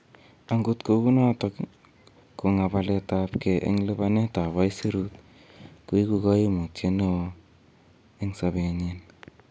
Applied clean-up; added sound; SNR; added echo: none; none; none; none.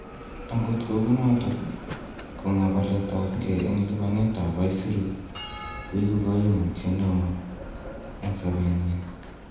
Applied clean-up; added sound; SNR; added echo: none; Bell; 12 dB; reverberation time 1.0 s.